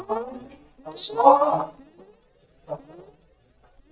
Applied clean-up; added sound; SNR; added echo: neural mask model DeepFilterNet 3.